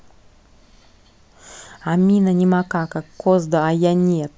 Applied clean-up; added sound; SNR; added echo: none; none; none; none.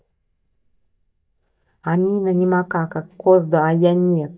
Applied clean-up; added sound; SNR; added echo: neural mask model DeepFilterNet 3.